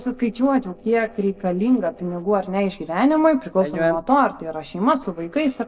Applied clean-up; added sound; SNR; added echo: neural separator model SepFormer DNS4.